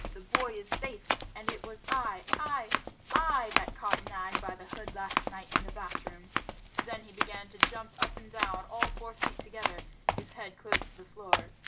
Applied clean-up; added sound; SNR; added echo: none; Run; -4 dB; none.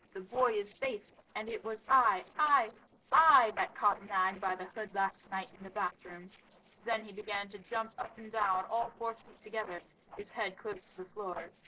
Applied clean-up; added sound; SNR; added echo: neural separator model SepFormer DNS4.